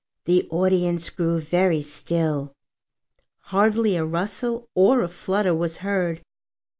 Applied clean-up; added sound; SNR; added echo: none; none; none; none.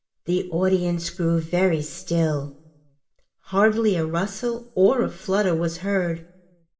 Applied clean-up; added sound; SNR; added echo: none; none; none; reverberation time 0.8 s.